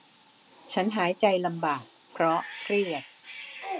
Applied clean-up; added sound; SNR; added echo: none; Bathtub (filling or washing) / Cat; 14 dB; none.